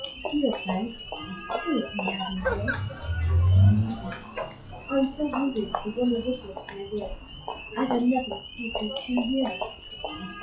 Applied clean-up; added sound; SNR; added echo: classical method WPE with log-MMSE.